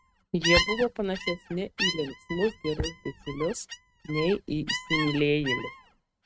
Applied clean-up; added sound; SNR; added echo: neural mask model RNNoise.